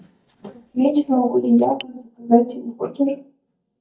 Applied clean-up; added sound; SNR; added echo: neural mask model DeepFilterNet 3.